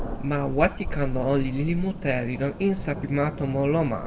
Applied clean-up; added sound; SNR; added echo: none; Thunder; 7 dB; reverberation time 0.8 s.